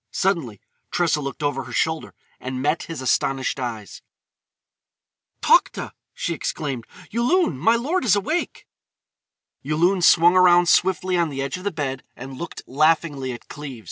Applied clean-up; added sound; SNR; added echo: none; none; none; none.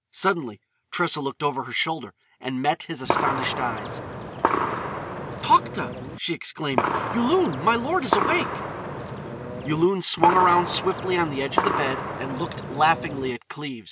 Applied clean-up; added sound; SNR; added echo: none; Gunshot, gunfire; 3 dB; none.